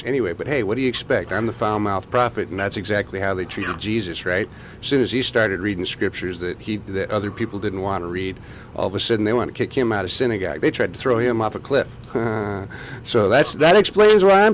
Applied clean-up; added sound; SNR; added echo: none; none; none; none.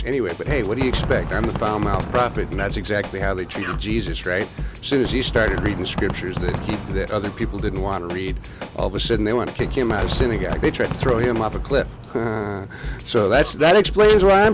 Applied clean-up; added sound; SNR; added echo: none; Drum kit + Fireworks; 6 dB; none.